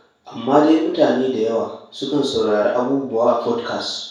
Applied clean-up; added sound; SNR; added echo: none; none; none; reverberation time 0.6 s.